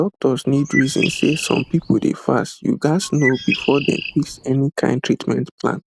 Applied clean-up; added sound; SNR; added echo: none; Bird; 8 dB; none.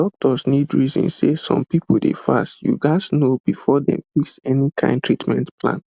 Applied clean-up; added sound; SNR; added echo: none; none; none; none.